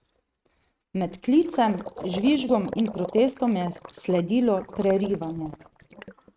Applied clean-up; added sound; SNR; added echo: neural mask model RNNoise.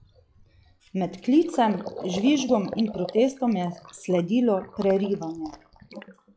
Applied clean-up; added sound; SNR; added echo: classical method log-MMSE.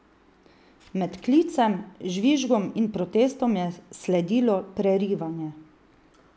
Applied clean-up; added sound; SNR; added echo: none; none; none; none.